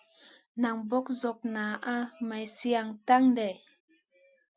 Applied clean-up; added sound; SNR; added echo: none; none; none; none.